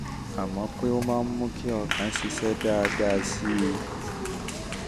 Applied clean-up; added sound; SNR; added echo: none; Applause; 3 dB; none.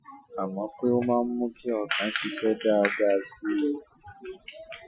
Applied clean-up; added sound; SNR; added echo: classical method Wiener filter.